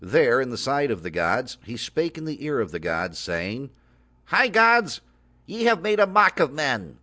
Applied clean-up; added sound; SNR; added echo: none; none; none; none.